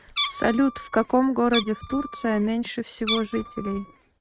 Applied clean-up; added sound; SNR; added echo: neural mask model RNNoise.